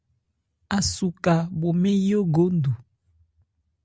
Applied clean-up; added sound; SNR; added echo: none; none; none; none.